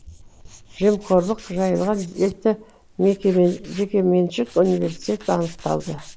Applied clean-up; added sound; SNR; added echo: neural mask model Resemble Enhance denoiser.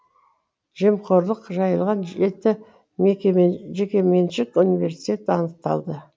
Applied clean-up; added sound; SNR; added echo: none; none; none; none.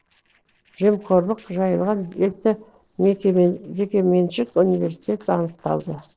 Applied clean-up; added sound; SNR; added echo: neural separator model SepFormer DNS4.